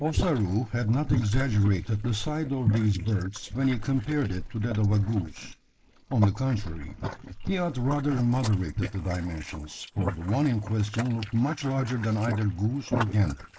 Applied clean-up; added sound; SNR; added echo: neural mask model Resemble Enhance denoiser.